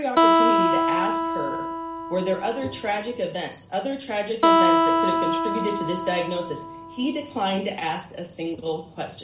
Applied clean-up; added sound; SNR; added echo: none; Acoustic guitar; -5 dB; none.